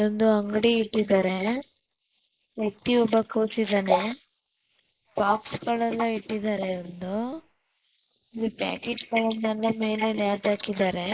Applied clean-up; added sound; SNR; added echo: neural mask model Resemble Enhance denoiser.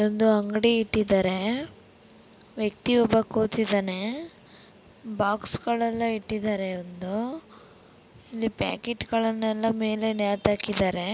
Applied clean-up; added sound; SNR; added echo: none; none; none; none.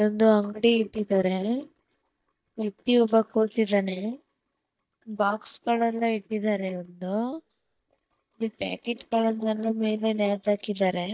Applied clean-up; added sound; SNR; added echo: neural mask model DeepFilterNet 3.